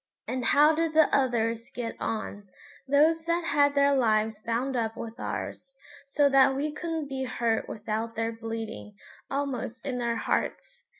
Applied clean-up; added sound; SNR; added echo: none; none; none; none.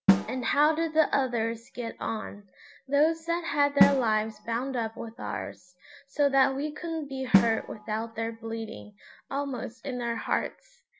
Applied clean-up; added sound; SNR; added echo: none; Drum; 4 dB; none.